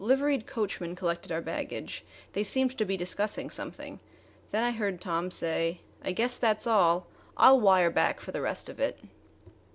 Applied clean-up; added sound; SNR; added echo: none; Bird vocalization, bird call, bird song; 14 dB; none.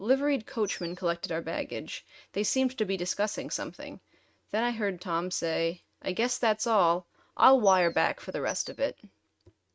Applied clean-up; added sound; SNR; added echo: neural mask model RNNoise.